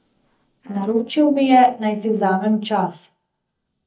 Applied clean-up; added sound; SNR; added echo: neural mask model DeepFilterNet 3.